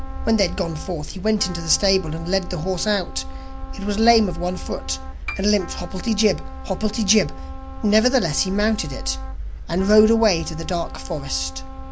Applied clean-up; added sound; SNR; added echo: none; Trumpet + Piano; 18 dB; none.